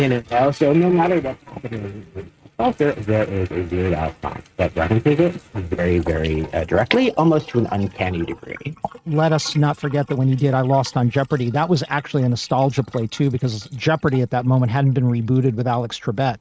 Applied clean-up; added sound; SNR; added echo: neural mask model RNNoise.